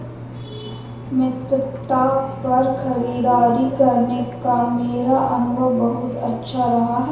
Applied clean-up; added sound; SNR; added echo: none; Engine; 14 dB; reverberation time 0.7 s.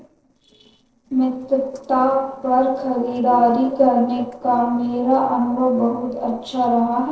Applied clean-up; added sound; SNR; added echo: neural separator model SepFormer DNS4.